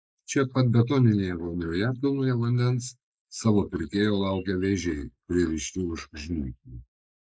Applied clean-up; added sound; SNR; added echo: neural mask model Resemble Enhance denoiser.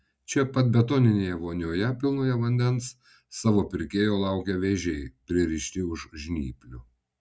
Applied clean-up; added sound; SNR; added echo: none; none; none; none.